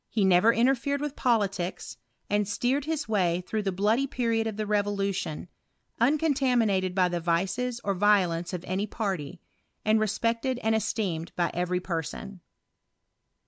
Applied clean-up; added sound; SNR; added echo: none; none; none; none.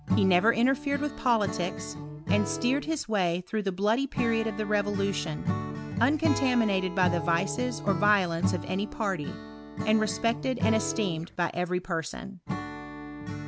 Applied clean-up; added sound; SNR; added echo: none; Acoustic guitar / Strum; 6 dB; none.